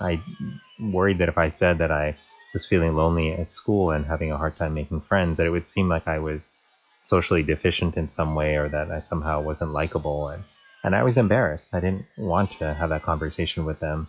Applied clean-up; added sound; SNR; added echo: classical method log-MMSE.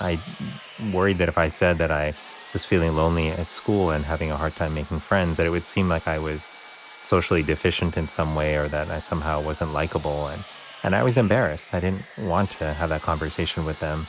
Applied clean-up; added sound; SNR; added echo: none; Sawing; 20 dB; none.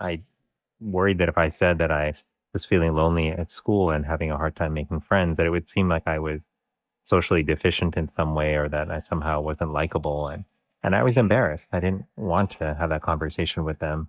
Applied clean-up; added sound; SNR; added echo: neural mask model DeepFilterNet 3.